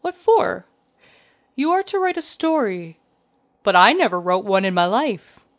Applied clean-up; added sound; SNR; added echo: none; none; none; none.